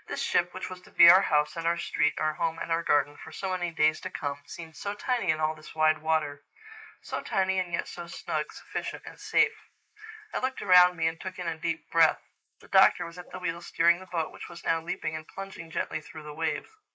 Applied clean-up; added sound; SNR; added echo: neural mask model Resemble Enhance denoiser.